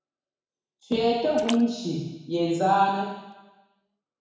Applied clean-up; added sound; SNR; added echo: none; Splash, splatter; 18 dB; reverberation time 1.1 s.